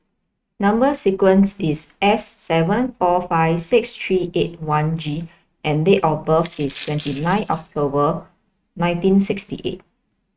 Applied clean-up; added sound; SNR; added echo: neural mask model RNNoise.